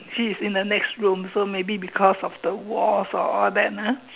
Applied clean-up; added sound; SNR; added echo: none; none; none; none.